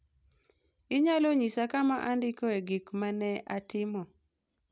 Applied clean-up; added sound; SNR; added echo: none; none; none; none.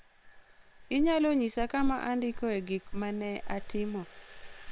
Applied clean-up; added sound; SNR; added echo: neural separator model SepFormer WHAM!.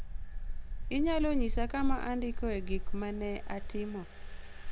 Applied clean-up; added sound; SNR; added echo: none; Engine; -2 dB; none.